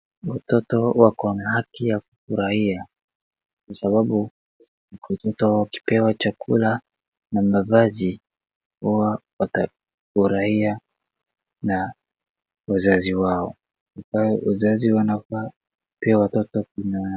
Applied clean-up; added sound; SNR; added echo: none; none; none; none.